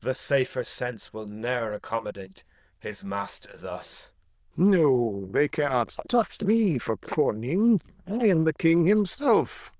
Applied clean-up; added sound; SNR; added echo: neural diffusion model UNIVERSE++.